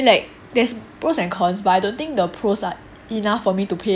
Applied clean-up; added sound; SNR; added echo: none; none; none; none.